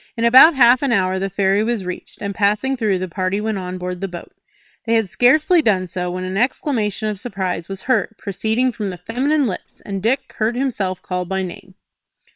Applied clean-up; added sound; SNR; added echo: neural separator model SepFormer WHAM!.